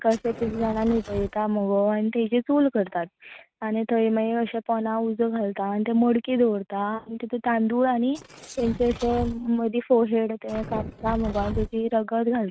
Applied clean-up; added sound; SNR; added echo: neural mask model RNNoise.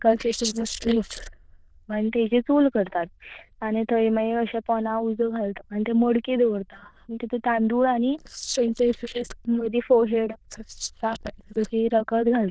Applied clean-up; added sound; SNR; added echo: neural diffusion model UNIVERSE++.